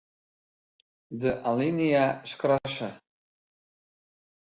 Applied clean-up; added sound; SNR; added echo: none; none; none; none.